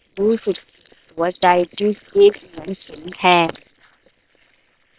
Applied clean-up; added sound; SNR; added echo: neural separator model SepFormer WHAM!.